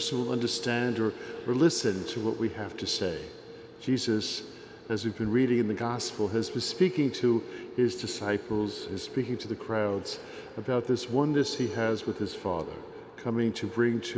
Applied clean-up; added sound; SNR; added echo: none; none; none; none.